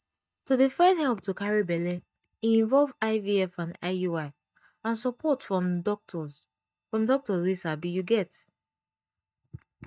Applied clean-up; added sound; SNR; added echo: neural mask model DeepFilterNet 3.